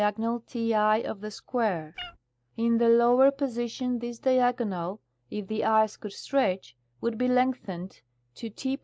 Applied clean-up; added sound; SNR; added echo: neural mask model Resemble Enhance denoiser.